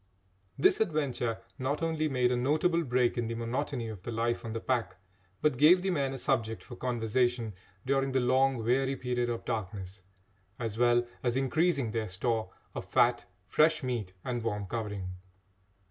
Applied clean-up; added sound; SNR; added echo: none; none; none; none.